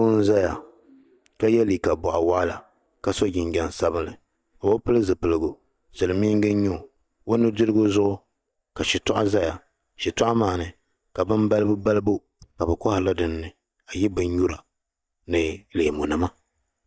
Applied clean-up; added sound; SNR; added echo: neural mask model DeepFilterNet 3.